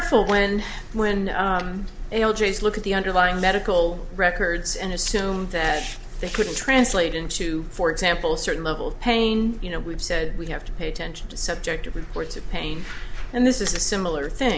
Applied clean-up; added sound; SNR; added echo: none; none; none; none.